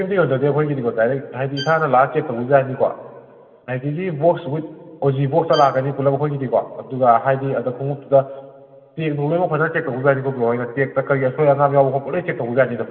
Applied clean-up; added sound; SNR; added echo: none; Bowed string instrument; 18 dB; reverberation time 1.8 s.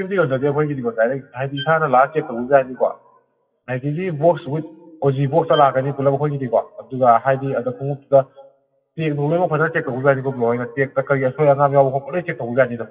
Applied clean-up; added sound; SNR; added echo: classical method WPE with log-MMSE.